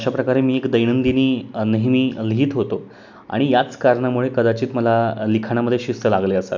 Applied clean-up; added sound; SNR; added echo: none; none; none; none.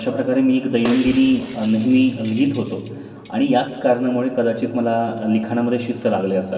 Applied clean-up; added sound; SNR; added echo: none; Shatter; 16 dB; reverberation time 2.1 s.